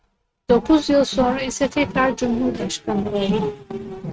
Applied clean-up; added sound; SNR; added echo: neural mask model RNNoise.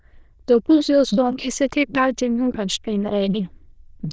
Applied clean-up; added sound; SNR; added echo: neural diffusion model UNIVERSE++.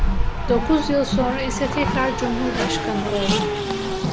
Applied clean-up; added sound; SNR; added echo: none; Race car, auto racing; -1 dB; none.